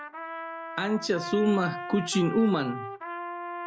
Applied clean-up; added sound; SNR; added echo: none; Trumpet; 9 dB; none.